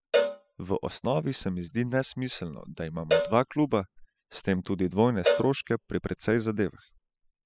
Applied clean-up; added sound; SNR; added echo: classical method spectral subtraction.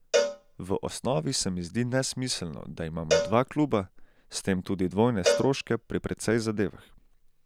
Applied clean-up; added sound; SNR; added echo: none; Cowbell; 4 dB; none.